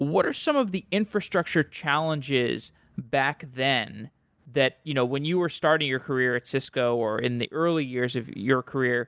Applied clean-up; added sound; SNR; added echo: none; none; none; none.